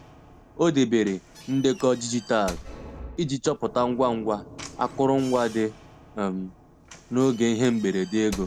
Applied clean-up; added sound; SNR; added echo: none; Knock / Slam; 17 dB; none.